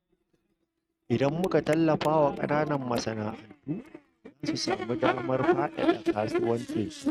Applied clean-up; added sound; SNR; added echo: neural mask model RNNoise.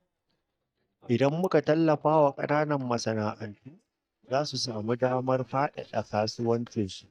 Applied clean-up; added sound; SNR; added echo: neural mask model DeepFilterNet 3.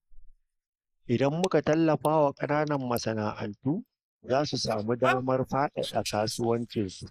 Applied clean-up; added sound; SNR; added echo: neural mask model Resemble Enhance denoiser.